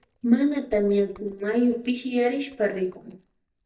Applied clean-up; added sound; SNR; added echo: neural mask model DeepFilterNet 3.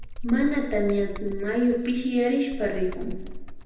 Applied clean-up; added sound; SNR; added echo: none; Computer keyboard; 7 dB; reverberation time 0.9 s.